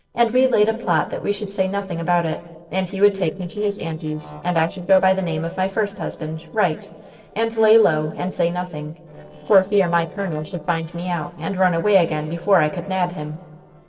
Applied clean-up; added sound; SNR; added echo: neural separator model SepFormer DNS4.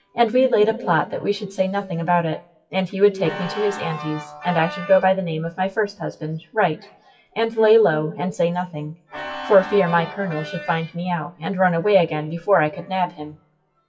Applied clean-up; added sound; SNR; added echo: classical method WPE with log-MMSE.